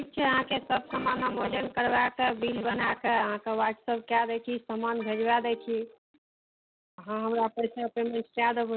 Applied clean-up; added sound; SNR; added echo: none; Guitar; 19 dB; none.